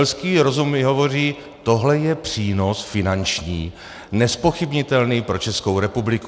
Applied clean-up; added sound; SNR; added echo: none; none; none; none.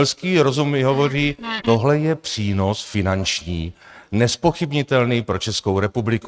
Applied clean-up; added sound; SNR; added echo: neural mask model RNNoise.